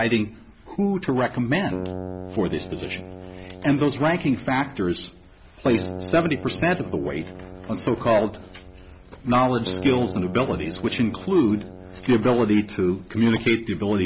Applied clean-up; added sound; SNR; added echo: none; Keyboard (musical); 13 dB; none.